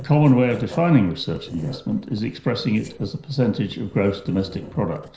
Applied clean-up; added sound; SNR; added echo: neural separator model SepFormer DNS4.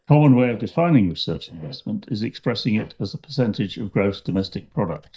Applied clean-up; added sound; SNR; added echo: neural mask model DeepFilterNet 3.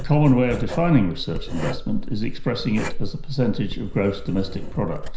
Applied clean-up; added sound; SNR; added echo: none; Writing; 4 dB; reverberation time 0.5 s.